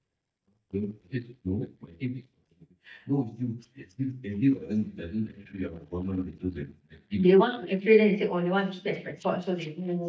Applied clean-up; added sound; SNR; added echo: neural mask model DeepFilterNet 3.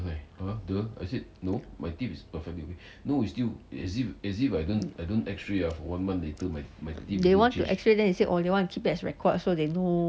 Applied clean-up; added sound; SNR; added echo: none; none; none; none.